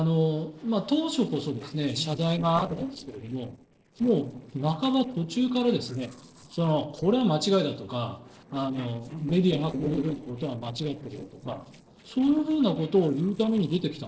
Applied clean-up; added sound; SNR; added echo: neural separator model SepFormer DNS4.